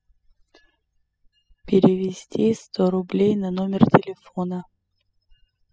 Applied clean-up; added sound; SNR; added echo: classical method spectral subtraction.